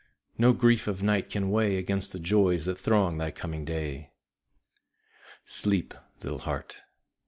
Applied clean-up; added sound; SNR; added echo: none; none; none; none.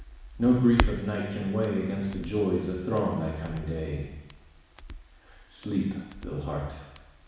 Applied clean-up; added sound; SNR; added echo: none; Crackle; 8 dB; reverberation time 1.1 s.